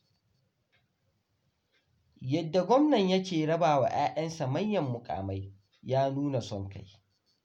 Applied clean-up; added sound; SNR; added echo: none; none; none; none.